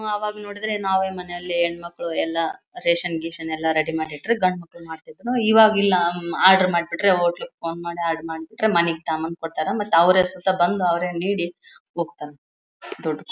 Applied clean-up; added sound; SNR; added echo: none; none; none; none.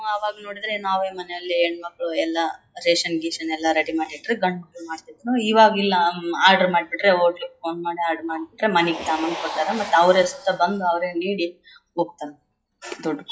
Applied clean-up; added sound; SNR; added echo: classical method WPE with log-MMSE.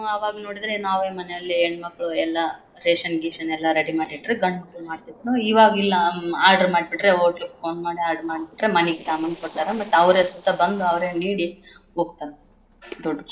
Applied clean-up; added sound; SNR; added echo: neural separator model SepFormer DNS4.